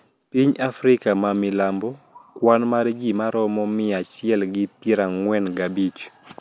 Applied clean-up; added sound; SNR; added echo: none; none; none; none.